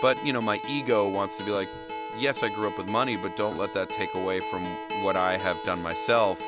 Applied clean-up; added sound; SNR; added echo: none; Acoustic guitar; 7 dB; none.